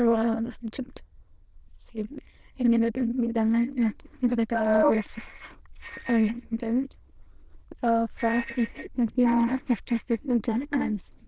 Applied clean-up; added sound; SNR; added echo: neural diffusion model UNIVERSE++.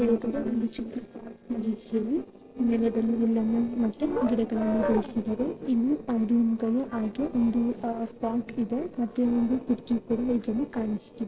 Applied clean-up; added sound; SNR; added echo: neural separator model SepFormer DNS4.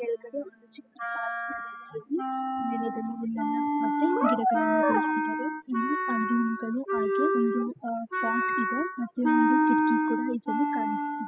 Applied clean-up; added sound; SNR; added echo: classical method spectral subtraction.